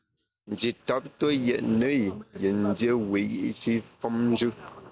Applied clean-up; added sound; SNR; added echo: none; none; none; none.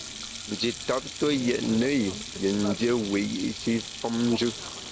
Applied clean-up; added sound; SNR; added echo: none; Sink (filling or washing); 11 dB; none.